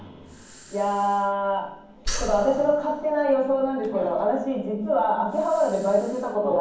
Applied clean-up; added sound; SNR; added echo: none; Breathing; 14 dB; reverberation time 1.2 s.